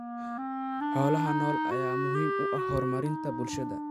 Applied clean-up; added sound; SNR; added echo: none; Wind instrument, woodwind instrument; -2 dB; none.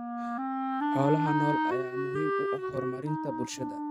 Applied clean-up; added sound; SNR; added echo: neural mask model RNNoise.